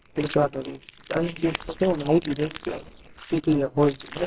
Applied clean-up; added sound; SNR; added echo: neural separator model SepFormer WHAMR!.